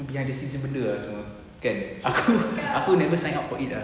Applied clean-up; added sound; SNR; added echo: none; none; none; none.